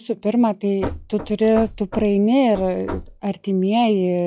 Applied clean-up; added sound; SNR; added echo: classical method log-MMSE.